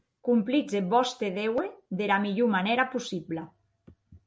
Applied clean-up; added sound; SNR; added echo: none; none; none; none.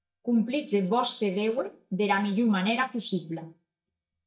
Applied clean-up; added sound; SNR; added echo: neural mask model DeepFilterNet 3.